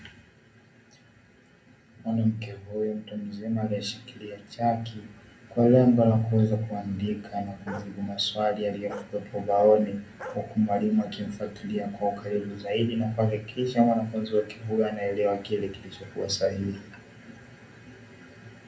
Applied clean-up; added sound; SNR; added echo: none; Bark; 17 dB; reverberation time 0.3 s.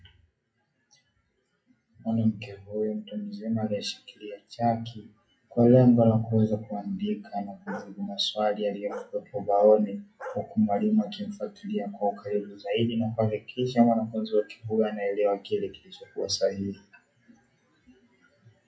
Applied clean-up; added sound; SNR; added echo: classical method WPE with log-MMSE.